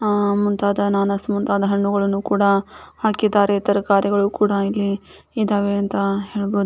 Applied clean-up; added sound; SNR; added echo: none; none; none; none.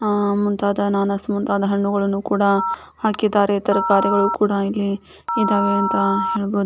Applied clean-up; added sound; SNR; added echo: none; Telephone; 5 dB; none.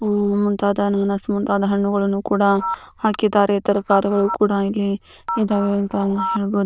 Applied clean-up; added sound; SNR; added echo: neural diffusion model UNIVERSE++.